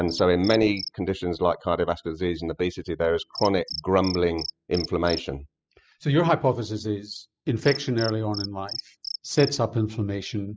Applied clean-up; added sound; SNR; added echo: classical method spectral subtraction.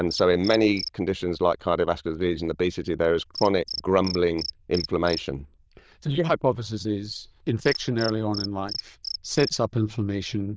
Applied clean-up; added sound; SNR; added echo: neural diffusion model UNIVERSE++.